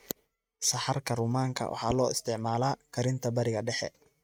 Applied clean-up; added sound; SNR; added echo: neural mask model RNNoise.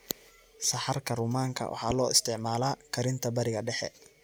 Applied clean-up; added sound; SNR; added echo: none; Whoosh, swoosh, swish; 19 dB; none.